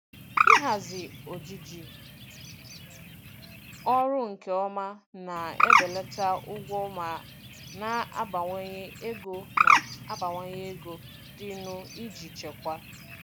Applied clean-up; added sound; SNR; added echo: none; Bird; -5 dB; none.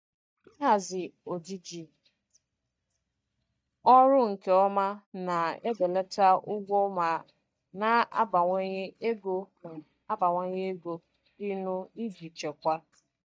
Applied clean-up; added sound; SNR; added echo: neural mask model DeepFilterNet 3.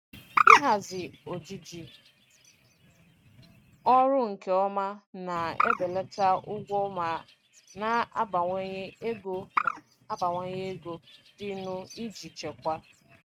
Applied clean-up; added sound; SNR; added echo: neural mask model RNNoise.